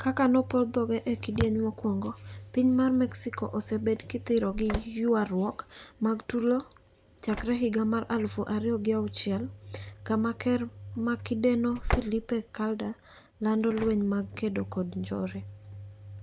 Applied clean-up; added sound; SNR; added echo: none; Slam / Engine; 12 dB; none.